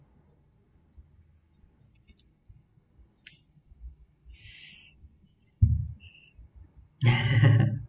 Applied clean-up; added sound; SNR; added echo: none; none; none; none.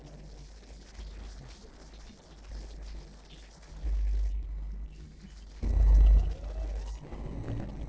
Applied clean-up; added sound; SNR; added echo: neural separator model SepFormer DNS4.